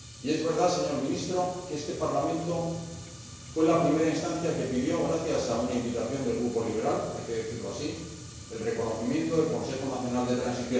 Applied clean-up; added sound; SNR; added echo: none; Fire; 15 dB; reverberation time 1.0 s.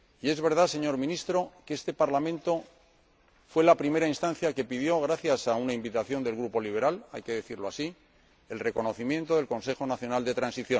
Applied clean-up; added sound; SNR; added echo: none; none; none; none.